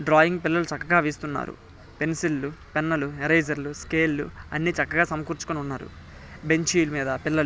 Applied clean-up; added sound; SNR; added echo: none; none; none; none.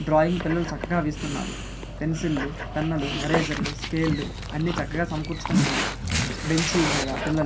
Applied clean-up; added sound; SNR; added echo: none; Dog; 2 dB; reverberation time 0.3 s.